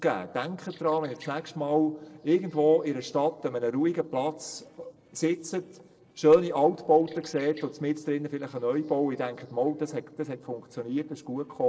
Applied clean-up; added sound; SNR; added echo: neural separator model SepFormer DNS4.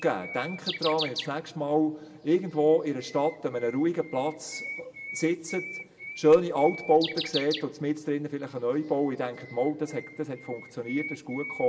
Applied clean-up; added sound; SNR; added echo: none; Bird; 13 dB; reverberation time 0.4 s.